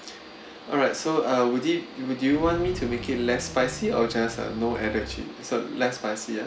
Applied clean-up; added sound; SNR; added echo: none; Car; 11 dB; none.